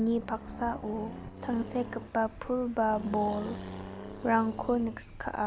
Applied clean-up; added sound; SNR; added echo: none; Accelerating, revving, vroom; 11 dB; none.